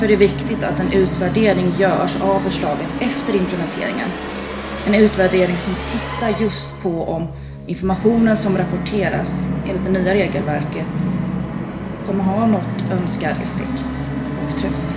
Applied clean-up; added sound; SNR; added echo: none; Musical instrument; 4 dB; reverberation time 0.6 s.